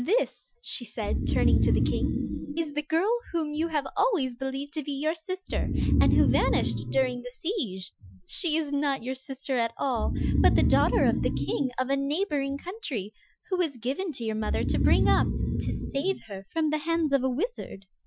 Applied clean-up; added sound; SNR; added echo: classical method Wiener filter.